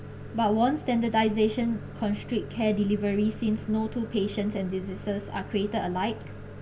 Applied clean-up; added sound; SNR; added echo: none; Microwave oven; 12 dB; reverberation time 0.2 s.